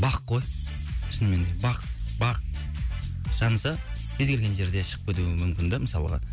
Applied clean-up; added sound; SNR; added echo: none; none; none; none.